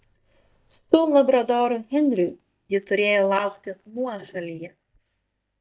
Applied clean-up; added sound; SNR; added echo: neural mask model DeepFilterNet 3.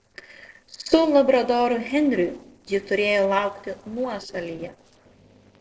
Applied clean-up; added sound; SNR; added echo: neural separator model SepFormer DNS4.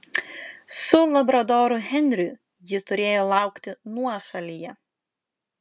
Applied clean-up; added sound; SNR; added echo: none; none; none; none.